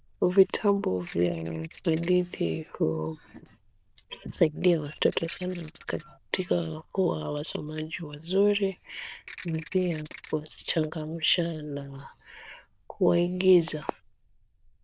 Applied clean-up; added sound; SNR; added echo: neural diffusion model UNIVERSE++.